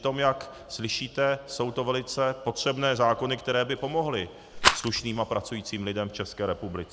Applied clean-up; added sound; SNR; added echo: none; Rattle; -2 dB; none.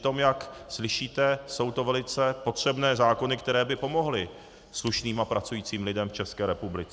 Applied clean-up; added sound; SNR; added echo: none; none; none; none.